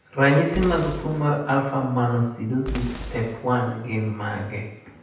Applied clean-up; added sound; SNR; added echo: none; Boom; 12 dB; reverberation time 0.9 s.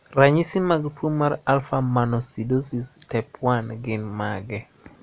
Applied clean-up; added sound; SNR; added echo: none; none; none; none.